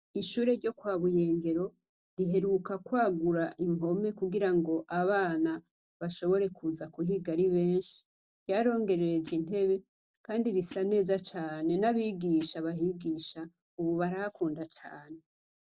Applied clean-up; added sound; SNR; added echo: neural separator model SepFormer DNS4.